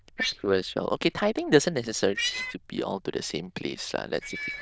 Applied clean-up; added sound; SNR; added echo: neural diffusion model UNIVERSE++.